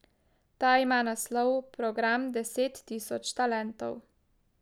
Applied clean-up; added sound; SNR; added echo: none; none; none; none.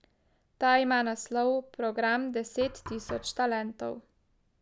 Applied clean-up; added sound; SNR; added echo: none; Knock; 19 dB; none.